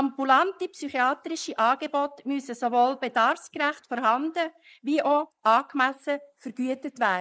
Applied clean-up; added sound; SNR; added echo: neural mask model Resemble Enhance denoiser.